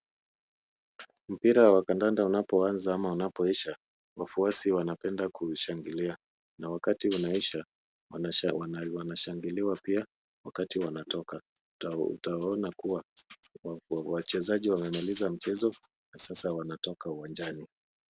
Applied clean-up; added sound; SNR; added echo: none; Tambourine; 14 dB; none.